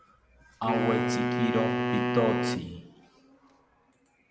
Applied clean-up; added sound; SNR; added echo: none; Wind instrument, woodwind instrument; -2 dB; none.